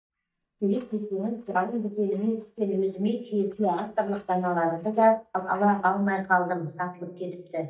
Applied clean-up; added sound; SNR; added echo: neural mask model DeepFilterNet 3.